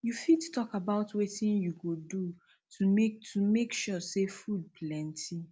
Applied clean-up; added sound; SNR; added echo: none; none; none; none.